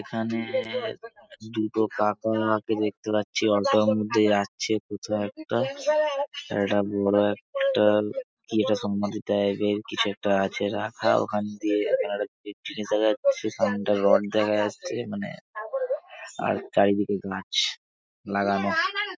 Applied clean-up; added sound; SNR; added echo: neural mask model Resemble Enhance denoiser.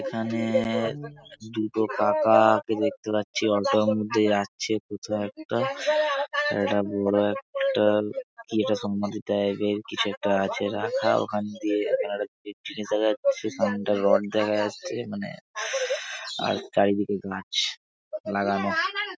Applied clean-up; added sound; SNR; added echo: none; Brass instrument; 18 dB; none.